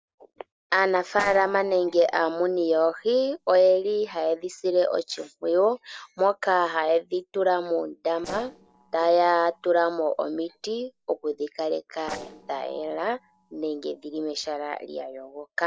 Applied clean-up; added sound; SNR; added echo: neural separator model SepFormer DNS4.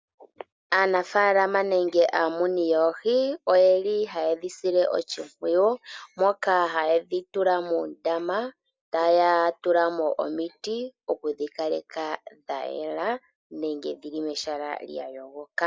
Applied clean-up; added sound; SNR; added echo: none; none; none; none.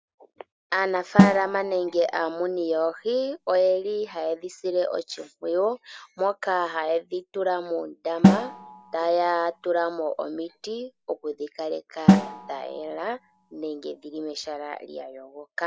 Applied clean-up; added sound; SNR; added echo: none; Snare drum; -1 dB; none.